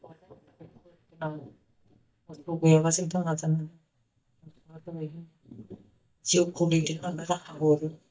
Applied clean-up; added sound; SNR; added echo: neural mask model DeepFilterNet 3.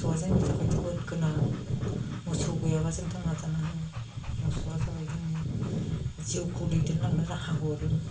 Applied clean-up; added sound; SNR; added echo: none; Dog / Breathing; 19 dB; reverberation time 0.3 s.